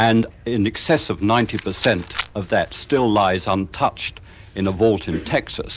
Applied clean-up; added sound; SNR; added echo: none; Rattle; 12 dB; none.